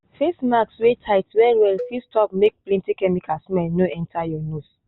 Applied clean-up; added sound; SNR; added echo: none; Cowbell; 18 dB; none.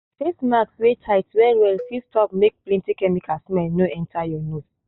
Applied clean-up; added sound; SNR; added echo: neural mask model DeepFilterNet 3.